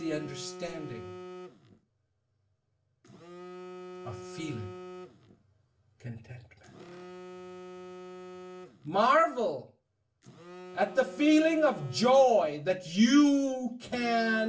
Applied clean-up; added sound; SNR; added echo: none; Telephone; 17 dB; reverberation time 0.3 s.